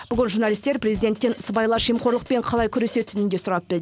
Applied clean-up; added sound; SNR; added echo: none; Drum kit; 18 dB; none.